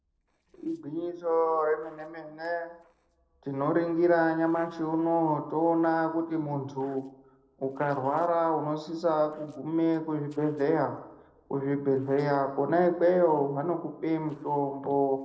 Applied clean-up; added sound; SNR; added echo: neural separator model SepFormer DNS4.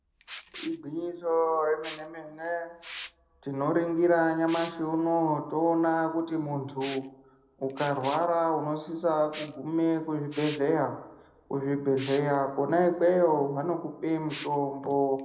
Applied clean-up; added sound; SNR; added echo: none; Liquid; 16 dB; reverberation time 0.7 s.